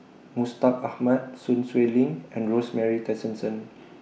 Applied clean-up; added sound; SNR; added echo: none; none; none; none.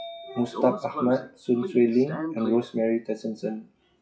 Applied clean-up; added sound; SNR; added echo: classical method WPE with log-MMSE.